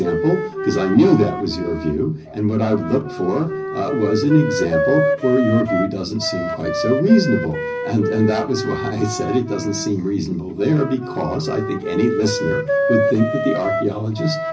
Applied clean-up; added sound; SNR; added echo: none; Wind instrument, woodwind instrument; 4 dB; reverberation time 0.4 s.